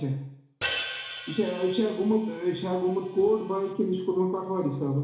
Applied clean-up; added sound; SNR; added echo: none; Hi-hat; 11 dB; reverberation time 0.7 s.